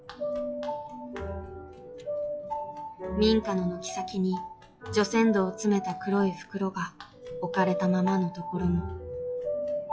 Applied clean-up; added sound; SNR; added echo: classical method log-MMSE.